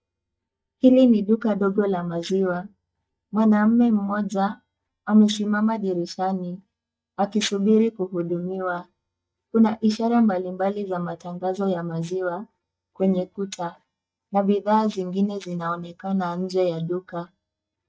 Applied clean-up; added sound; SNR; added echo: neural mask model DeepFilterNet 3.